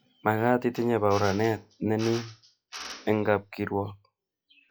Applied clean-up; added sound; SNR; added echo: classical method log-MMSE.